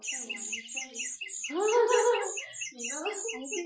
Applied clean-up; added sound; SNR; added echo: classical method Wiener filter.